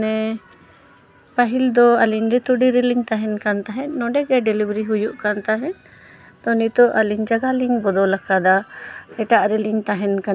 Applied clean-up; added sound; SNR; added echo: none; none; none; none.